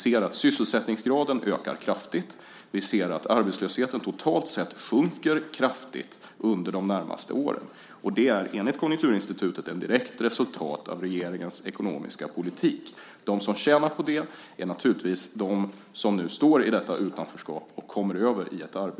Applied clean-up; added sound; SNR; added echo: none; none; none; none.